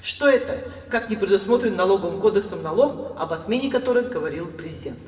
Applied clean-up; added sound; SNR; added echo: none; none; none; reverberation time 2.7 s.